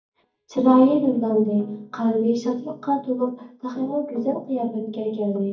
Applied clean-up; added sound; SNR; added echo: neural mask model DeepFilterNet 3.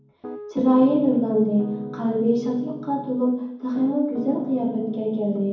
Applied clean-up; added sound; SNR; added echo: none; Piano; 14 dB; reverberation time 1.2 s.